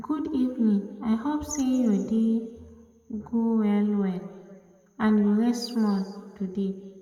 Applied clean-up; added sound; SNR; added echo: none; none; none; reverberation time 1.8 s.